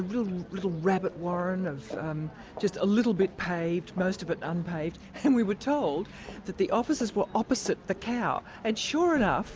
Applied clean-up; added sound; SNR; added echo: none; none; none; none.